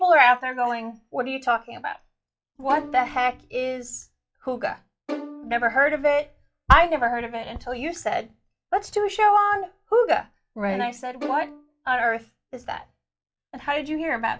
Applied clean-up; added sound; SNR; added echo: classical method log-MMSE.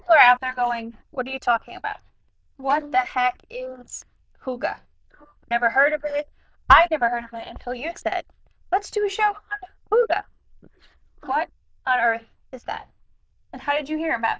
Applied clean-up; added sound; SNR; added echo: neural diffusion model UNIVERSE++.